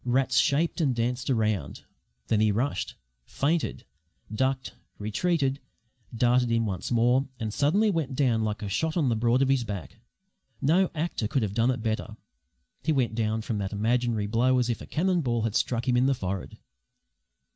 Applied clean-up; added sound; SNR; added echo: none; none; none; none.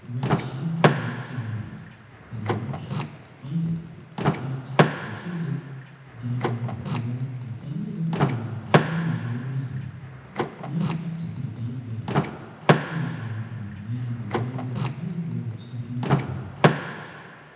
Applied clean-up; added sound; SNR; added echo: none; Door / Car; -3 dB; reverberation time 1.2 s.